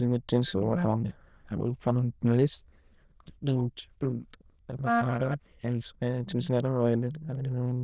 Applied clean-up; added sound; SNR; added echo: neural diffusion model UNIVERSE++.